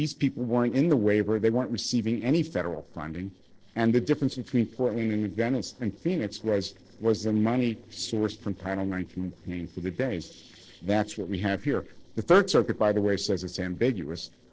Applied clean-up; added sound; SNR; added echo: neural separator model SepFormer DNS4.